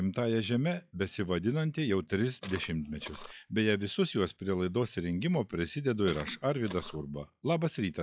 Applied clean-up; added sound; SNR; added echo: classical method log-MMSE.